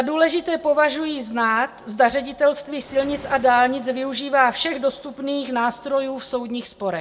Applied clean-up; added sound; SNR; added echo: none; Animal; 11 dB; reverberation time 0.4 s.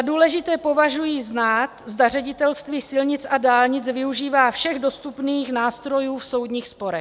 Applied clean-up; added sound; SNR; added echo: none; none; none; none.